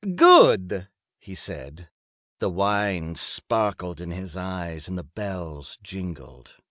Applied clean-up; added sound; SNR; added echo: none; none; none; none.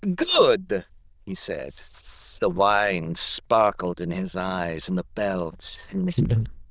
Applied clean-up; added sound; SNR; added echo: neural diffusion model UNIVERSE++.